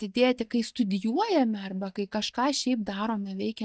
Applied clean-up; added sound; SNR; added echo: neural mask model DeepFilterNet 3.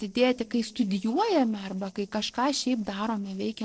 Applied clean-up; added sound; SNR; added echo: neural separator model SepFormer DNS4.